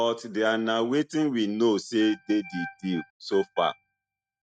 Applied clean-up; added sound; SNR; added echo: neural mask model RNNoise.